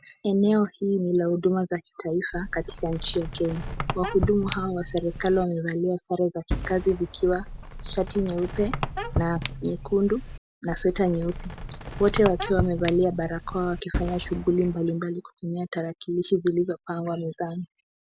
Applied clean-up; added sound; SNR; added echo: none; Fireworks + Squeak; 7 dB; none.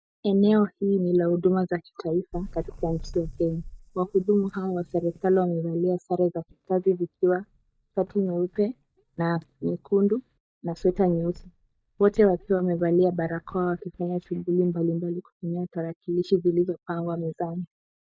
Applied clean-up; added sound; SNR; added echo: neural mask model DeepFilterNet 3.